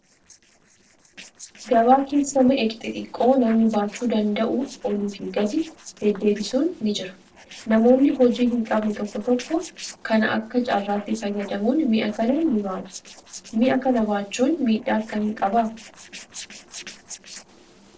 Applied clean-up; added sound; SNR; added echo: neural separator model SepFormer DNS4.